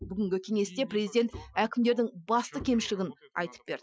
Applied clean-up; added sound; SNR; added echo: classical method Wiener filter.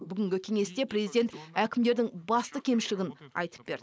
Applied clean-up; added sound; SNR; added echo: neural mask model Resemble Enhance denoiser.